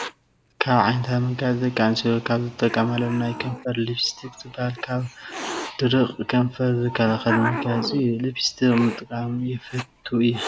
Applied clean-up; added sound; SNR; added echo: none; Hiss; 12 dB; none.